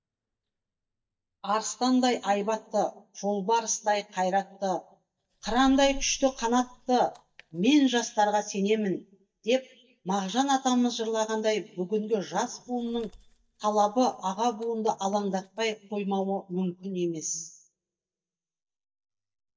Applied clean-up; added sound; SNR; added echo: neural mask model DeepFilterNet 3.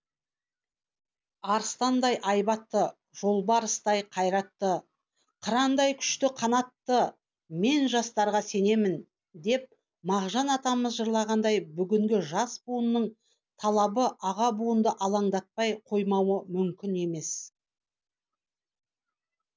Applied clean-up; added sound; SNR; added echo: none; none; none; none.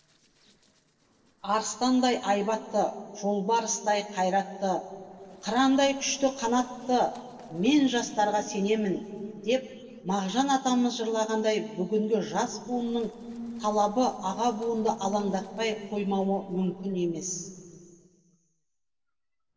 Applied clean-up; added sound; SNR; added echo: neural separator model SepFormer DNS4.